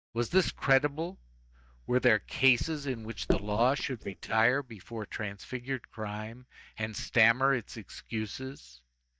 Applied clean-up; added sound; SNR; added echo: neural mask model DeepFilterNet 3.